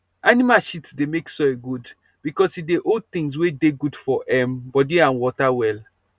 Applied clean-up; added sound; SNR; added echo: none; none; none; none.